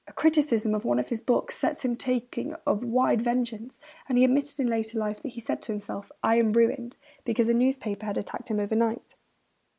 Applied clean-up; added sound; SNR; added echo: none; none; none; none.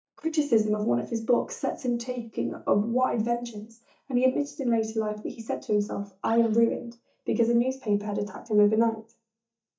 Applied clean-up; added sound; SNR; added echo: neural mask model DeepFilterNet 3.